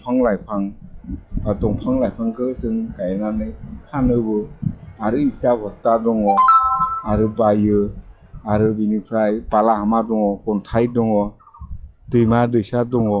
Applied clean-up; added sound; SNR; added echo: classical method log-MMSE.